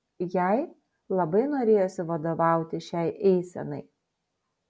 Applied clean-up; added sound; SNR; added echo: none; none; none; none.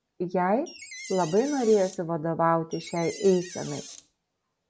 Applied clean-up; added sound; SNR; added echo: none; Door; 16 dB; none.